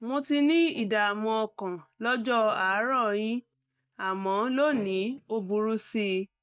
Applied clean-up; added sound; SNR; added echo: neural mask model DeepFilterNet 3.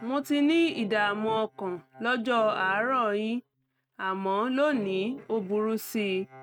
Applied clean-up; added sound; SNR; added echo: neural mask model RNNoise.